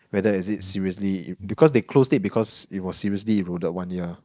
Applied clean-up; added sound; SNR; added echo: neural mask model DeepFilterNet 3.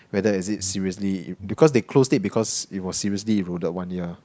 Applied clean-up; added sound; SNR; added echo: none; Breathing; 19 dB; none.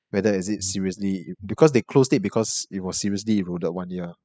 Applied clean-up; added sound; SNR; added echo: classical method spectral subtraction.